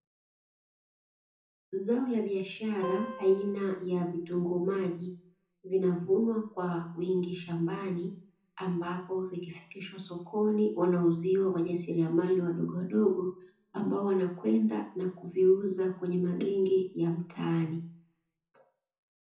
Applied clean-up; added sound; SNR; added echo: none; Acoustic guitar; 12 dB; reverberation time 0.6 s.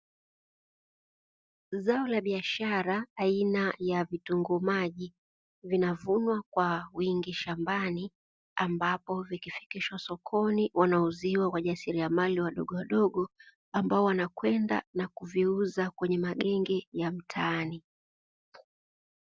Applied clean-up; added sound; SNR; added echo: none; none; none; none.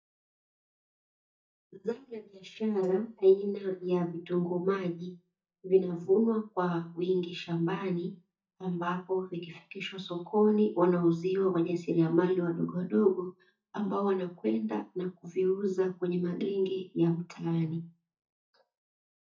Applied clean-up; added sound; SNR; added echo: neural mask model DeepFilterNet 3.